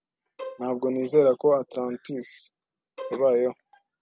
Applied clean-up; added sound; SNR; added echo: none; Bowed string instrument; 17 dB; none.